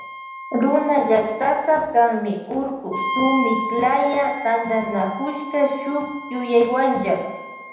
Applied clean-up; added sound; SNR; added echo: none; Wind instrument, woodwind instrument; 10 dB; reverberation time 0.9 s.